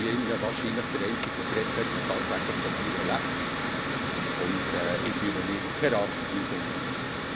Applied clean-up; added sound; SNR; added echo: none; Mechanical fan; -2 dB; none.